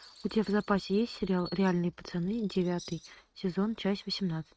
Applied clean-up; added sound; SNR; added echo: neural mask model RNNoise.